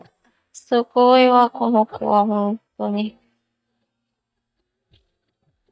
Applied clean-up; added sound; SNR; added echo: neural mask model DeepFilterNet 3.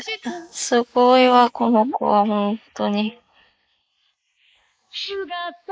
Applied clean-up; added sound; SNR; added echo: neural mask model Resemble Enhance denoiser.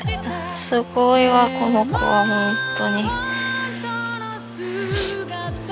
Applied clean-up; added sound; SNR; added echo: none; none; none; none.